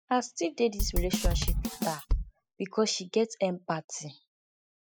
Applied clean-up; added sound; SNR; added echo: classical method spectral subtraction.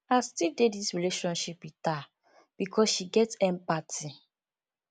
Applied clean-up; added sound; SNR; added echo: none; none; none; none.